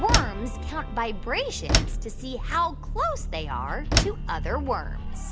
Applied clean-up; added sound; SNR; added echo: none; Slam; 0 dB; none.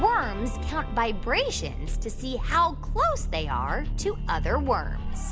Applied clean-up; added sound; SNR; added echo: none; none; none; none.